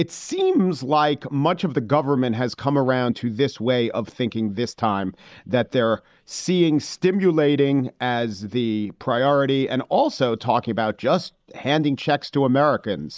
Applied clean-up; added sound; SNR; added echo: neural mask model Resemble Enhance denoiser.